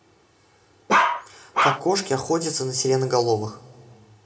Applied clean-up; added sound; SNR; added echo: none; Bark; -4 dB; reverberation time 2.6 s.